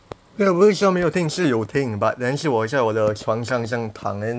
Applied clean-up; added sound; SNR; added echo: none; none; none; none.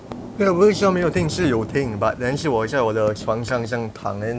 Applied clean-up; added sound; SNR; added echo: none; Thunder / Rain; 13 dB; none.